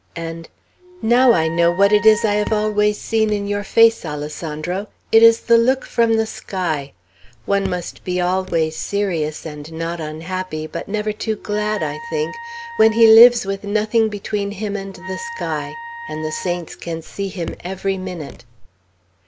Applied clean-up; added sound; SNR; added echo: none; Raindrop / Drip + Wind instrument, woodwind instrument; 15 dB; none.